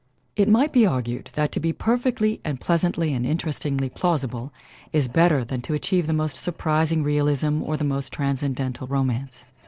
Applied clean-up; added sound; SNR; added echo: neural separator model SepFormer DNS4.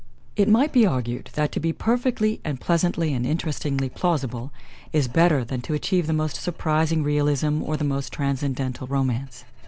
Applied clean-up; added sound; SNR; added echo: none; Writing; 12 dB; none.